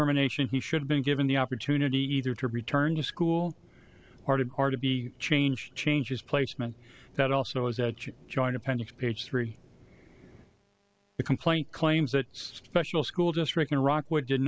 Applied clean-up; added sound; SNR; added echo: none; none; none; none.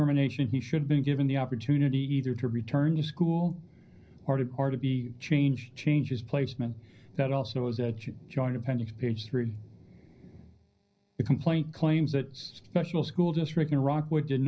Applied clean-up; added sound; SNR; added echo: none; none; none; reverberation time 0.5 s.